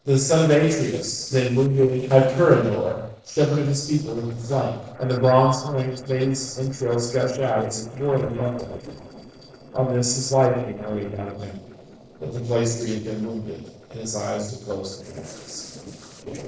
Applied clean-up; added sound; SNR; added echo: neural separator model SepFormer DNS4.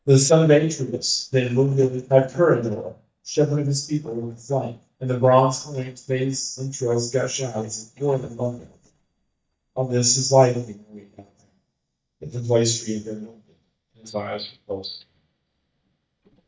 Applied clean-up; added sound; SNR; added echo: neural mask model DeepFilterNet 3.